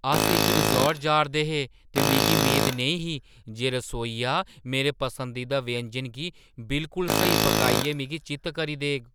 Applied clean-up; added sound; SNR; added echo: none; Tools; -3 dB; none.